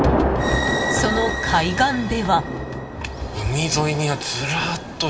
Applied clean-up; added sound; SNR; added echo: none; Thunder / Rain; 4 dB; reverberation time 0.3 s.